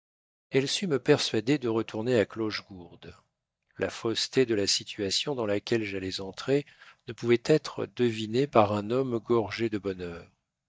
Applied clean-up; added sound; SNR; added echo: neural mask model DeepFilterNet 3.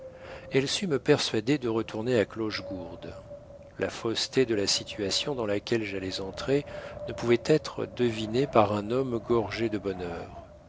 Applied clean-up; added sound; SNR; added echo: none; Wind; 16 dB; none.